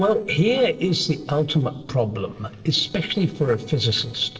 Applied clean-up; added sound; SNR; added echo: neural separator model SepFormer DNS4.